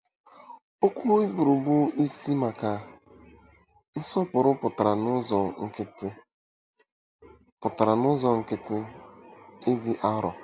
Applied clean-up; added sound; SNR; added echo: none; none; none; none.